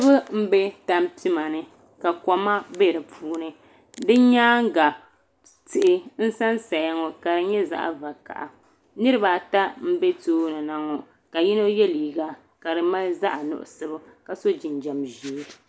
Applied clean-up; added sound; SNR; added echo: none; none; none; none.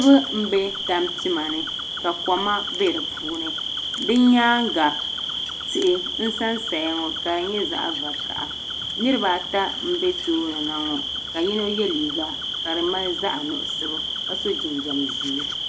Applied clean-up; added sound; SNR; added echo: none; Cricket; 4 dB; reverberation time 0.2 s.